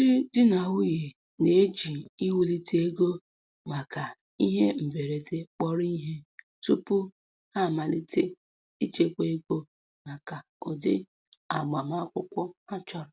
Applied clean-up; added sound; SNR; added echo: none; none; none; none.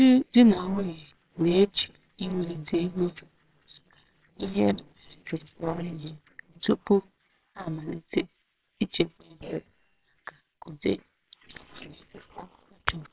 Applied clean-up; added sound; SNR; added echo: neural separator model SepFormer WHAMR!.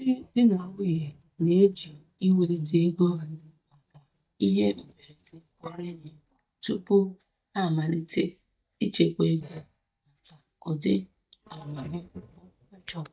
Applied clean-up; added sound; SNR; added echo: neural mask model DeepFilterNet 3.